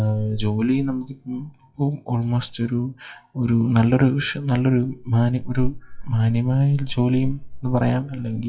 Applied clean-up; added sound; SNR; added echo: classical method WPE with log-MMSE.